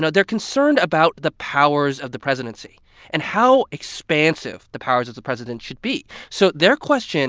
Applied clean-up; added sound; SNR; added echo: none; none; none; none.